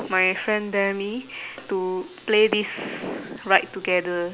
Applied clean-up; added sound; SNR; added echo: none; none; none; none.